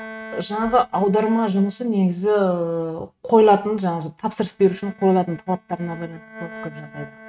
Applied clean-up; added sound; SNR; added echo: neural mask model RNNoise.